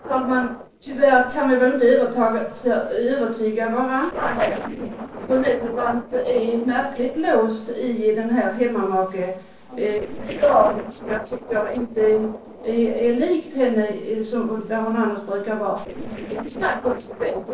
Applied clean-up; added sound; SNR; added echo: neural separator model SepFormer DNS4.